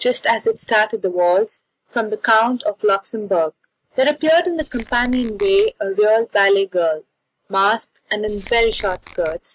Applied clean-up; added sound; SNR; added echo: neural mask model RNNoise.